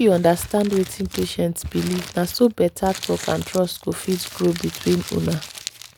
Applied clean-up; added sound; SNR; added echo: none; Crumpling, crinkling; 15 dB; none.